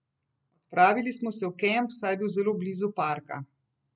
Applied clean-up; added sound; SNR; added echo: none; none; none; none.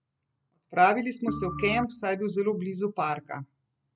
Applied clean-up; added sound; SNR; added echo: none; Organ; 7 dB; none.